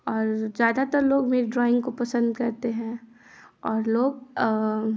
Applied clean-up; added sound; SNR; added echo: none; none; none; none.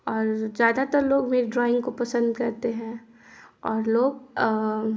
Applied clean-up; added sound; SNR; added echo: none; none; none; reverberation time 0.4 s.